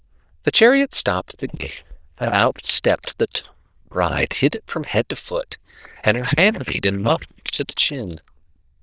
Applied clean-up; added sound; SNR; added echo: neural diffusion model UNIVERSE++.